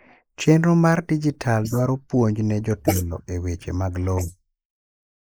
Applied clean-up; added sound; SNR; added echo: neural mask model Resemble Enhance denoiser.